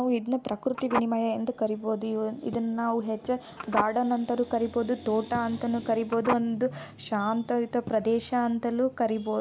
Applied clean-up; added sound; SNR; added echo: none; Telephone; 11 dB; none.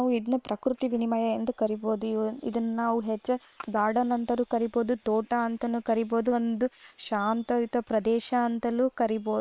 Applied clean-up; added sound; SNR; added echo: neural separator model SepFormer WHAM!.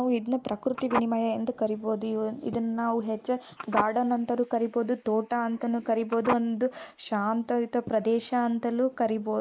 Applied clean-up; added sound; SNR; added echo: neural mask model Resemble Enhance denoiser.